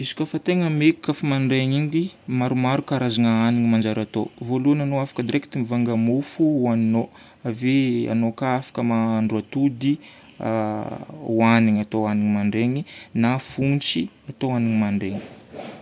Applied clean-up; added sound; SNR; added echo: none; none; none; none.